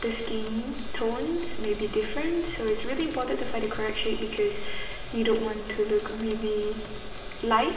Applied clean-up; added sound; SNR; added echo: none; Engine / Mechanisms; 13 dB; reverberation time 1.2 s.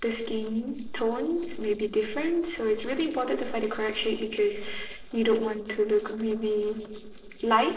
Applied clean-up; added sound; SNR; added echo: neural separator model SepFormer DNS4.